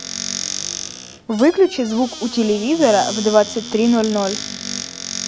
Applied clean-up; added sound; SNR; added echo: none; Squeak / Cupboard open or close; 10 dB; none.